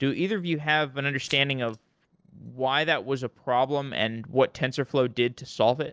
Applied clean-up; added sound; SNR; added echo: neural separator model SepFormer DNS4.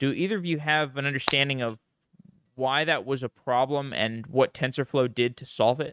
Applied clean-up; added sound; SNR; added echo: neural mask model RNNoise.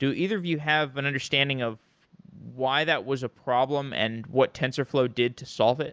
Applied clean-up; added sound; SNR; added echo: none; none; none; none.